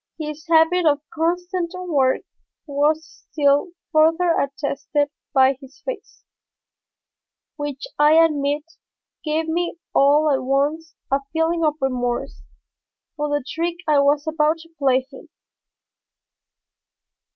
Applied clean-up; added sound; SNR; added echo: none; none; none; none.